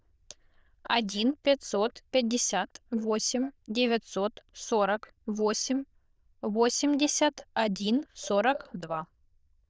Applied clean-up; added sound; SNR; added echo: neural diffusion model UNIVERSE++.